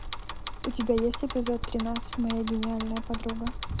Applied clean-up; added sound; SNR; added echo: none; Bicycle; 4 dB; none.